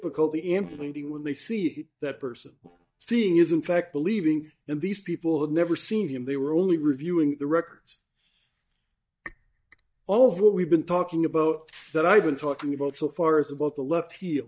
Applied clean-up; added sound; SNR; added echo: neural mask model DeepFilterNet 3.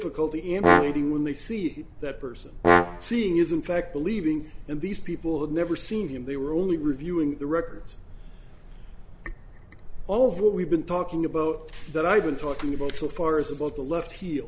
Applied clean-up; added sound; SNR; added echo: none; Brass instrument; -3 dB; none.